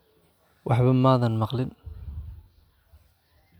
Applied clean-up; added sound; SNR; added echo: none; none; none; none.